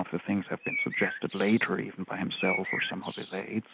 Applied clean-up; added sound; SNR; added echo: none; Bird; 5 dB; none.